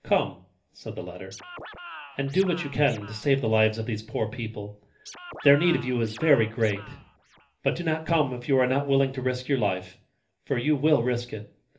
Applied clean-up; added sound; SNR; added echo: none; Scratching (performance technique); 17 dB; reverberation time 0.3 s.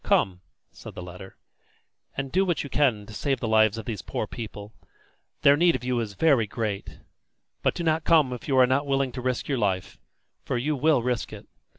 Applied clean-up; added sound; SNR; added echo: none; none; none; none.